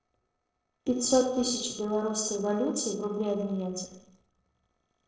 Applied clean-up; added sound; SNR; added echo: neural separator model SepFormer DNS4.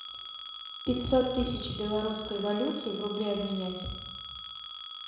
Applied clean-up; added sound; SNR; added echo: none; Telephone; 5 dB; reverberation time 0.9 s.